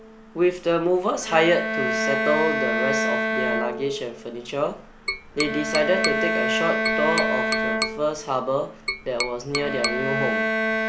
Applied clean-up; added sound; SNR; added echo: none; Tap + Bowed string instrument; 0 dB; none.